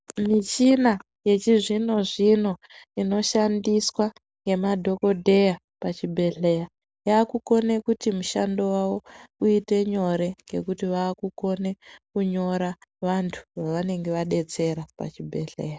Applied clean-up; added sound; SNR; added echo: none; none; none; none.